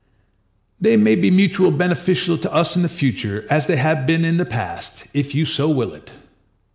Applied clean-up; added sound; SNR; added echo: none; none; none; none.